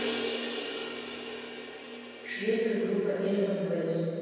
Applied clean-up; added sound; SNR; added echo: none; Crash cymbal; 9 dB; reverberation time 2.1 s.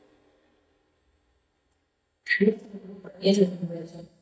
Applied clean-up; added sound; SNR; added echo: neural mask model DeepFilterNet 3.